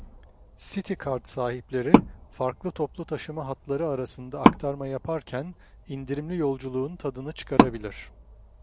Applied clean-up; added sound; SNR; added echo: none; Wood; -3 dB; none.